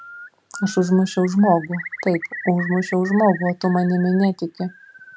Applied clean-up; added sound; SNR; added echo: none; Bird; 14 dB; none.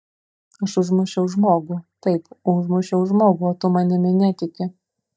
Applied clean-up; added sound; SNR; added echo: neural mask model DeepFilterNet 3.